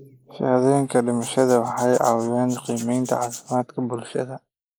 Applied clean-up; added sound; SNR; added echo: neural mask model Resemble Enhance denoiser.